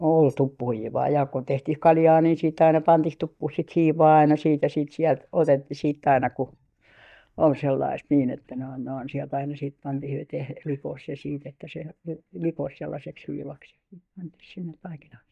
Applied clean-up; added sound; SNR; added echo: neural mask model DeepFilterNet 3.